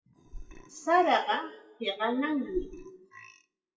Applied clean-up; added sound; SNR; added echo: classical method WPE with log-MMSE.